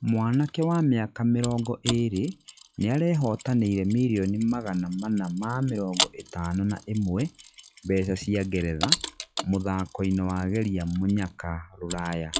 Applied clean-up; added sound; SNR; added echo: classical method log-MMSE.